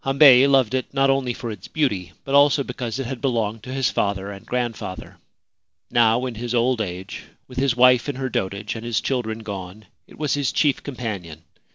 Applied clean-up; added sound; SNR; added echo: none; none; none; none.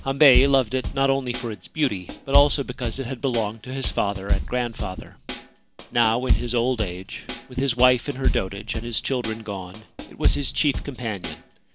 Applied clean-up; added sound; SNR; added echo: none; Drum kit; 3 dB; none.